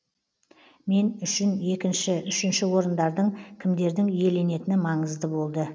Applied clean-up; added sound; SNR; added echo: none; Bird; 20 dB; none.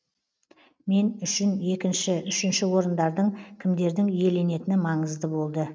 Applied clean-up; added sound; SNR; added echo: neural mask model RNNoise.